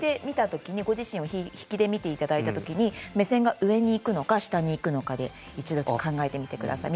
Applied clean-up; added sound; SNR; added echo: none; none; none; none.